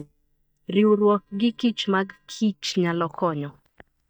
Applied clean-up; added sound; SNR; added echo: neural mask model DeepFilterNet 3.